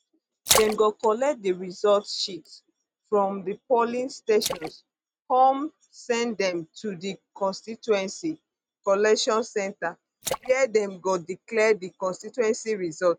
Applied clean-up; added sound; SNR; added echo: neural mask model RNNoise.